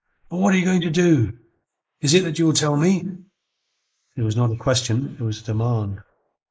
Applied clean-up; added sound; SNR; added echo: neural mask model Resemble Enhance denoiser.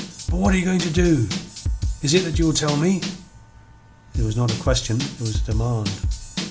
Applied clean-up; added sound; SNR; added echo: none; Drum / Drum kit; 4 dB; none.